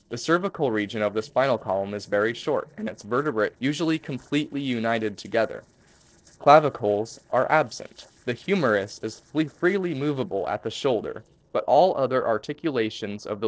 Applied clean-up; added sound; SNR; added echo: neural separator model SepFormer DNS4.